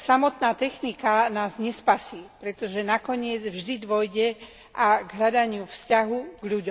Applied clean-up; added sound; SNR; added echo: none; none; none; none.